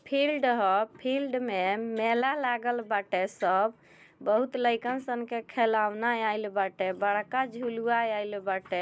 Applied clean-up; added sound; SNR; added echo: none; none; none; none.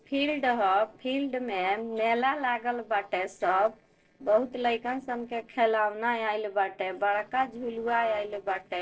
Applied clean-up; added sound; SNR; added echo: neural separator model SepFormer DNS4.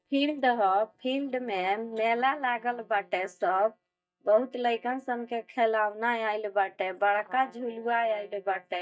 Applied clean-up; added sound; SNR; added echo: neural mask model DeepFilterNet 3.